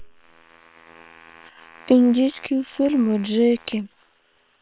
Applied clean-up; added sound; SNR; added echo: neural separator model SepFormer WHAM!.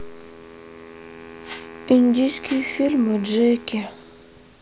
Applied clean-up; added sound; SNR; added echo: none; Wind instrument, woodwind instrument + Whoosh, swoosh, swish; 17 dB; none.